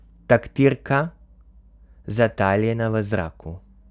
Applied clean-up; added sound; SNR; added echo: none; none; none; none.